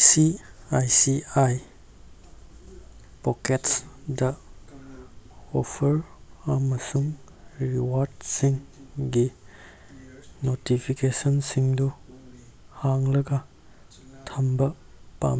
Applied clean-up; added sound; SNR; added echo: none; none; none; none.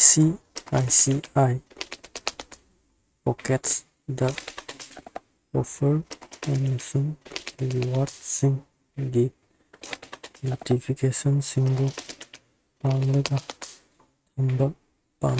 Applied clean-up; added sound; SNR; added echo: neural mask model RNNoise.